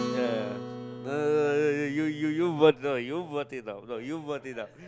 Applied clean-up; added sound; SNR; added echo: none; Acoustic guitar; 11 dB; none.